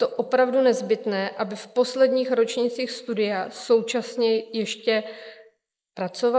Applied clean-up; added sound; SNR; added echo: neural mask model Resemble Enhance denoiser.